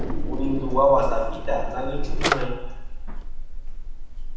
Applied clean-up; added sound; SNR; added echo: none; Drawer open or close; -2 dB; reverberation time 1.1 s.